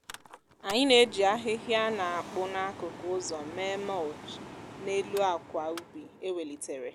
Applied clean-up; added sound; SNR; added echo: none; Mechanical fan; 14 dB; none.